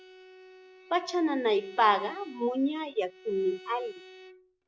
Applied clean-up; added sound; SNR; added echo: none; Bowed string instrument; 20 dB; none.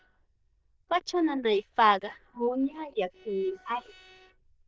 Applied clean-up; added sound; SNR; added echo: neural diffusion model UNIVERSE++.